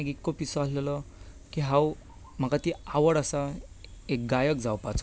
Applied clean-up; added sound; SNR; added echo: none; Purr; 17 dB; none.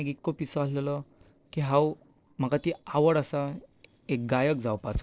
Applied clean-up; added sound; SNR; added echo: neural separator model SepFormer DNS4.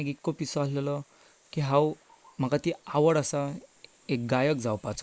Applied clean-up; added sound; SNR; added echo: neural mask model Resemble Enhance denoiser.